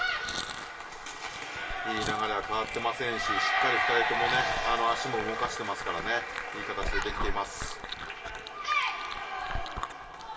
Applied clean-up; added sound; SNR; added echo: none; Chewing, mastication; 9 dB; reverberation time 0.2 s.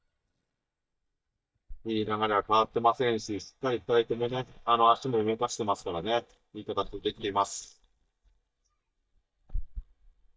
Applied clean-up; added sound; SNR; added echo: neural mask model DeepFilterNet 3.